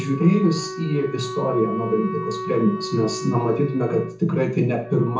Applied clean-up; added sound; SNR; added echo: none; Wind instrument, woodwind instrument; 10 dB; reverberation time 0.6 s.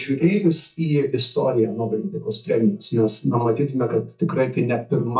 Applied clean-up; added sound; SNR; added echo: neural mask model DeepFilterNet 3.